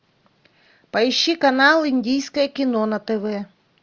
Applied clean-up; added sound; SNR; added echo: none; none; none; none.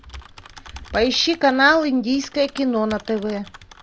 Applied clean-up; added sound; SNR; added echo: none; Typing; 19 dB; none.